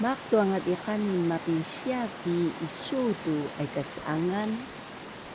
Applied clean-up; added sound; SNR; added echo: none; Water; 11 dB; none.